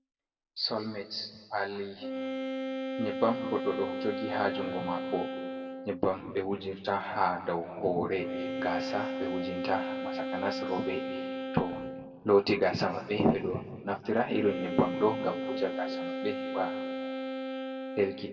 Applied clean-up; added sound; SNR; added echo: none; Wind instrument, woodwind instrument; 5 dB; reverberation time 1.6 s.